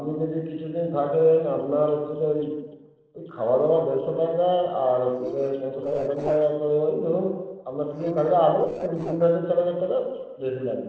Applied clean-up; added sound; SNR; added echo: neural separator model SepFormer DNS4.